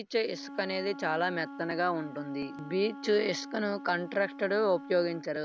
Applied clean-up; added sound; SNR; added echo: none; Wind instrument, woodwind instrument; 13 dB; none.